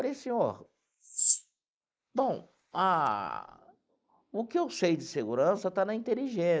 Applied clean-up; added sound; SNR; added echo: neural mask model Resemble Enhance denoiser.